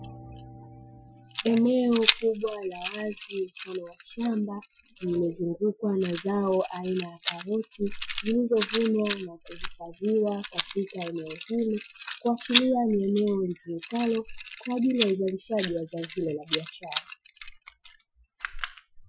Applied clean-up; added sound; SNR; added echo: classical method Wiener filter.